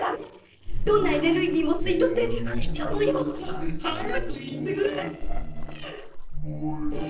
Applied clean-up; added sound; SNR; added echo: neural separator model SepFormer DNS4.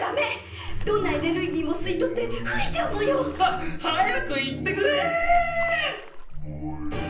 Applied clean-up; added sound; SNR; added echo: none; Splash, splatter; 6 dB; reverberation time 0.6 s.